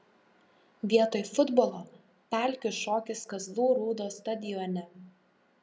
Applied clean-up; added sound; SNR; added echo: none; none; none; none.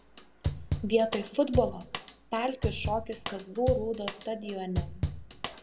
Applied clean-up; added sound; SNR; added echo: none; Drum / Drum kit; 4 dB; none.